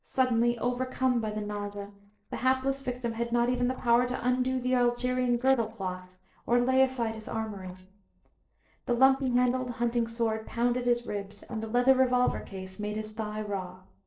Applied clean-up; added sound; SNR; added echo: neural separator model SepFormer DNS4.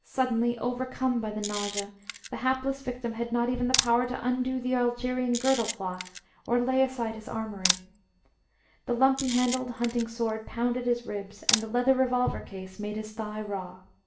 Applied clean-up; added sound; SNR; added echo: none; Camera; 8 dB; reverberation time 0.5 s.